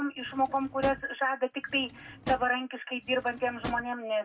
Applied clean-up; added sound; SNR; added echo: none; Drawer open or close; 13 dB; reverberation time 0.3 s.